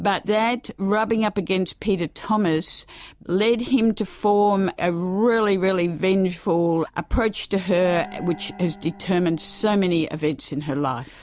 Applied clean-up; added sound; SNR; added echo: none; Gong; 17 dB; none.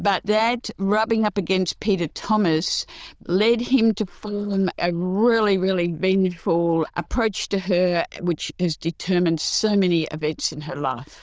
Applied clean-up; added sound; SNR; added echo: neural diffusion model UNIVERSE++.